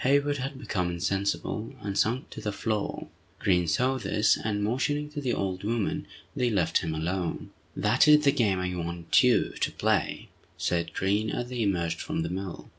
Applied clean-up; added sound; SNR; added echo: none; none; none; none.